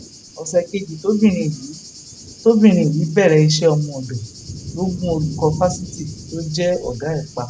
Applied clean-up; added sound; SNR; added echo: none; Thunder / Cricket; 16 dB; none.